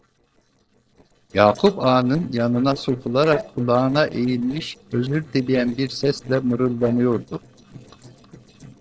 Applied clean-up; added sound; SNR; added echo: neural separator model SepFormer DNS4.